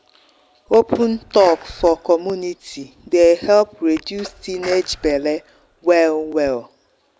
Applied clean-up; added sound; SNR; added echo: none; Sneeze; 19 dB; none.